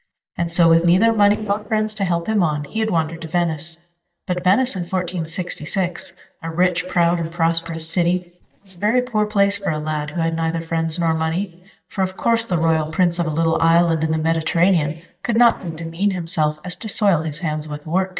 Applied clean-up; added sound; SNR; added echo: neural mask model DeepFilterNet 3.